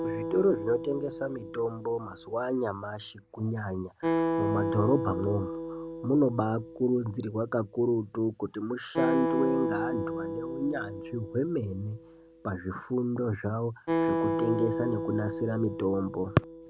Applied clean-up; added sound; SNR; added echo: none; Acoustic guitar; 3 dB; none.